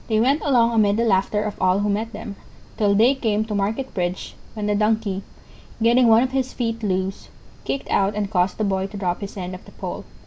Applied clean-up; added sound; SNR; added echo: none; none; none; none.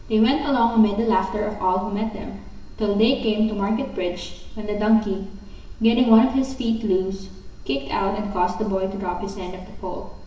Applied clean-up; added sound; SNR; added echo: none; none; none; reverberation time 1.0 s.